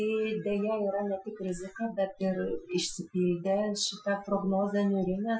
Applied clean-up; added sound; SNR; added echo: classical method Wiener filter.